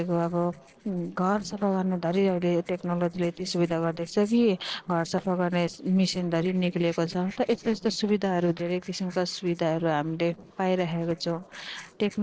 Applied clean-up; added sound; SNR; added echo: neural separator model SepFormer DNS4.